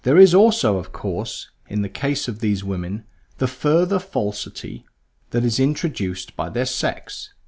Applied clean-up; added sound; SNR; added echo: none; none; none; none.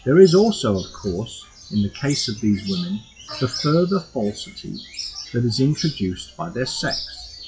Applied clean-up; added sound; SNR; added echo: classical method WPE with log-MMSE.